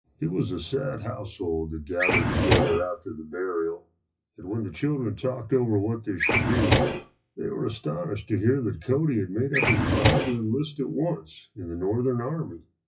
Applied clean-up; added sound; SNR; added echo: classical method WPE with log-MMSE.